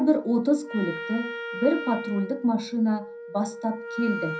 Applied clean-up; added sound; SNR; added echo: none; Wind instrument, woodwind instrument; 10 dB; reverberation time 0.3 s.